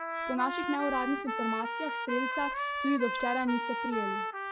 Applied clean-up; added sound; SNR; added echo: classical method log-MMSE.